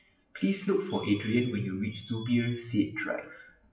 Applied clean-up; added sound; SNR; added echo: classical method WPE with log-MMSE.